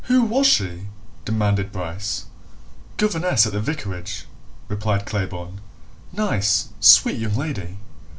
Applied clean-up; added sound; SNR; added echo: none; none; none; none.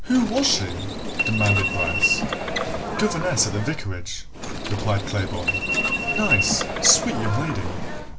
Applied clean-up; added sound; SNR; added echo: none; Subway, metro, underground; 2 dB; none.